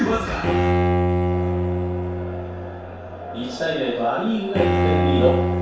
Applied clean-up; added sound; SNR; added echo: none; Bowed string instrument; -3 dB; reverberation time 0.7 s.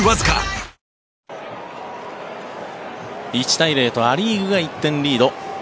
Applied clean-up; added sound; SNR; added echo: none; none; none; none.